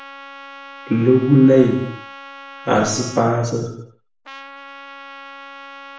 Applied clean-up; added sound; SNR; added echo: none; Trumpet; 18 dB; reverberation time 0.7 s.